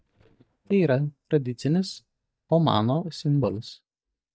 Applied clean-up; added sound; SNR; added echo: neural mask model DeepFilterNet 3.